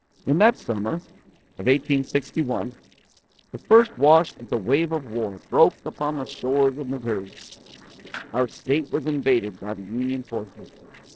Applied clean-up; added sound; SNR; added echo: neural separator model SepFormer DNS4.